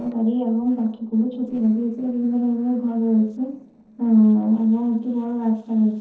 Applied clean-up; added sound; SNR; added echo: neural separator model SepFormer DNS4.